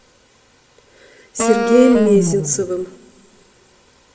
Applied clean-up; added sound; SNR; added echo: none; Wind instrument, woodwind instrument; 1 dB; reverberation time 0.7 s.